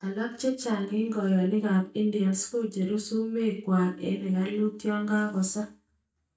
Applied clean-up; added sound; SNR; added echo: neural mask model DeepFilterNet 3.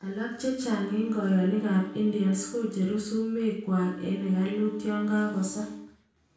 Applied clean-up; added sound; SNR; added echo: none; Wind instrument, woodwind instrument; 16 dB; reverberation time 0.5 s.